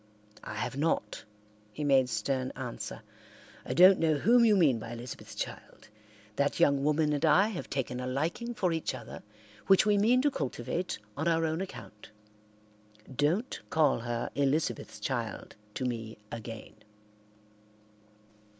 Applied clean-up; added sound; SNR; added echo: none; none; none; none.